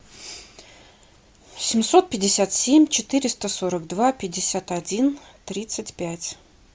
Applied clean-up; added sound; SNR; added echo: none; none; none; none.